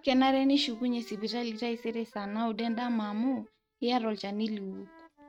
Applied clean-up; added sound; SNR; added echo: neural mask model RNNoise.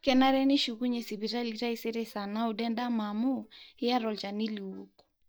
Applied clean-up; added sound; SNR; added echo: neural mask model DeepFilterNet 3.